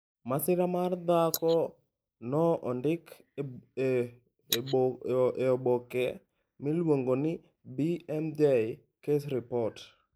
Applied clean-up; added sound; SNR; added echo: neural mask model Resemble Enhance denoiser.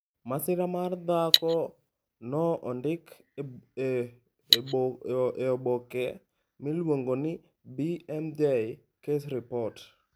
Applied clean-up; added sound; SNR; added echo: none; Cutlery, silverware; -3 dB; none.